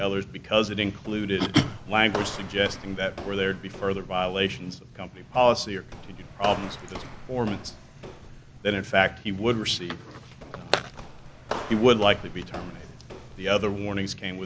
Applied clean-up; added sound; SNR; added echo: none; Walk, footsteps; 13 dB; none.